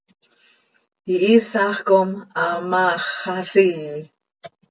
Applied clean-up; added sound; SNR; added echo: none; none; none; none.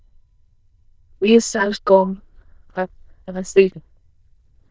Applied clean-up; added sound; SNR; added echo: neural diffusion model UNIVERSE++.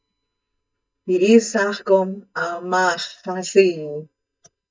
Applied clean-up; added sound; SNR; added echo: neural mask model DeepFilterNet 3.